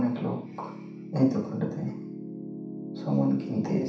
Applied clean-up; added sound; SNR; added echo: none; Piano; 9 dB; reverberation time 0.7 s.